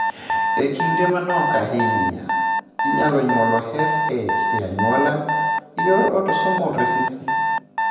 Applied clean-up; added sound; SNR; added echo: none; Alarm; -1 dB; reverberation time 1.0 s.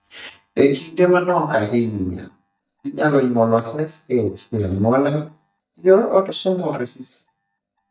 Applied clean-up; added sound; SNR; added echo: neural mask model DeepFilterNet 3.